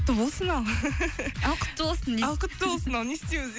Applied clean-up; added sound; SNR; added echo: none; none; none; none.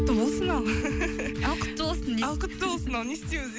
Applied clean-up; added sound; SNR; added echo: none; Mallet percussion; 5 dB; none.